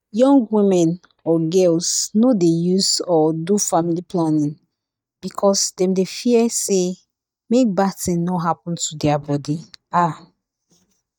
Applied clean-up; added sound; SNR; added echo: neural mask model DeepFilterNet 3.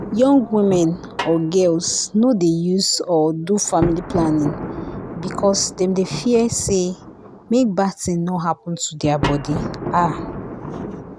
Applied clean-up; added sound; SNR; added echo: none; Thunder + Snare drum; 11 dB; none.